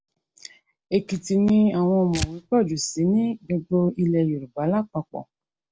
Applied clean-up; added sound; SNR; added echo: none; Tearing; 13 dB; none.